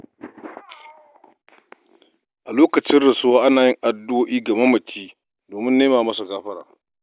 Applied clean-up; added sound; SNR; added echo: none; none; none; none.